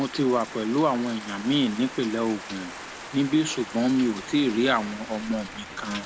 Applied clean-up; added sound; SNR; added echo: none; Rain; 13 dB; none.